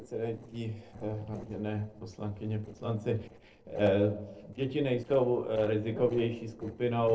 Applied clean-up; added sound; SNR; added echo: neural separator model SepFormer DNS4.